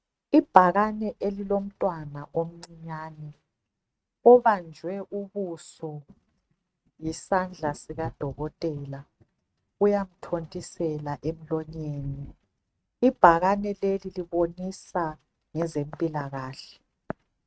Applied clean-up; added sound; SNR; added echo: neural mask model RNNoise.